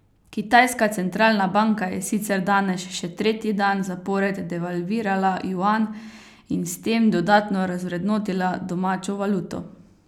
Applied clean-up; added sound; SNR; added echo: none; none; none; none.